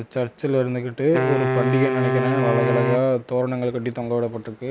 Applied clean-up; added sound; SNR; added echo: none; Wind instrument, woodwind instrument; 1 dB; none.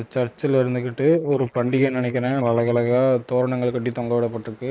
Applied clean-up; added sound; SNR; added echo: neural mask model Resemble Enhance denoiser.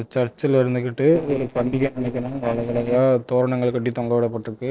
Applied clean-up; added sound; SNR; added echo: neural separator model SepFormer DNS4.